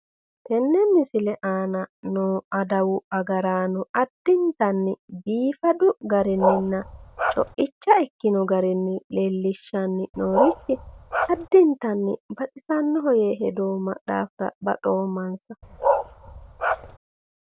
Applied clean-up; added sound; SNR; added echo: none; Bark; 2 dB; none.